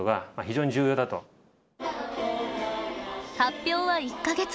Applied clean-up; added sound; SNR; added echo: none; none; none; none.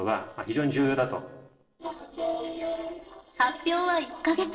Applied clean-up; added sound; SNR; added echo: neural separator model SepFormer DNS4.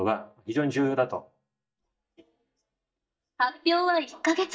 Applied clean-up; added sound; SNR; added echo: neural mask model DeepFilterNet 3.